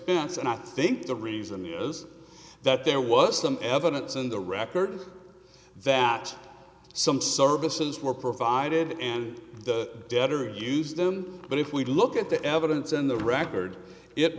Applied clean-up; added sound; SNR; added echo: none; none; none; none.